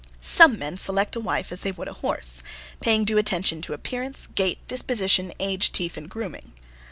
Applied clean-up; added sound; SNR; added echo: none; none; none; none.